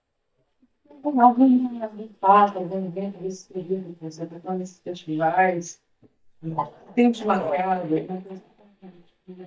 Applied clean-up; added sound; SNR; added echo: neural mask model DeepFilterNet 3.